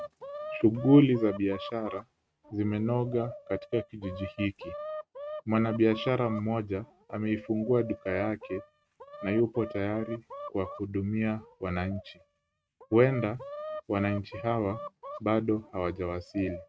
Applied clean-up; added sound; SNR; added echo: neural mask model RNNoise.